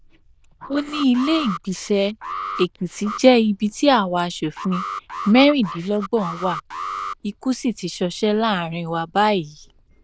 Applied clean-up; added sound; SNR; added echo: neural diffusion model UNIVERSE++.